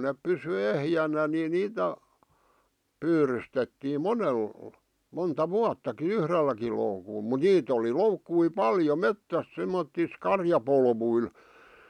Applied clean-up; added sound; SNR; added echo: none; none; none; none.